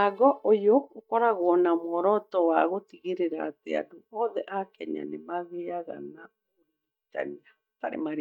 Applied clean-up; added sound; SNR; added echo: neural mask model DeepFilterNet 3.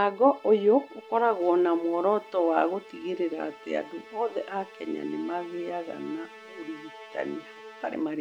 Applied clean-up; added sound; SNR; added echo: none; Musical instrument; 20 dB; none.